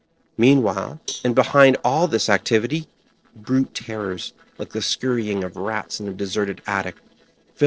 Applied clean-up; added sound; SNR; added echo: neural separator model SepFormer DNS4.